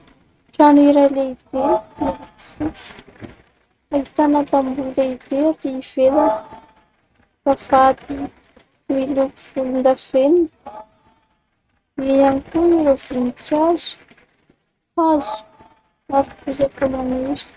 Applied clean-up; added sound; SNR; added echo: neural mask model RNNoise.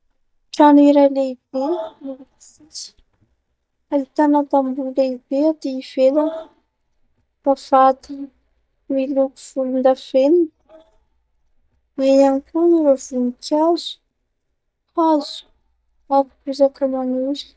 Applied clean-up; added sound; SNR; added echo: neural mask model DeepFilterNet 3.